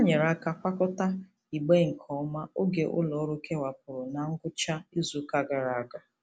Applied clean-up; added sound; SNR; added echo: none; none; none; none.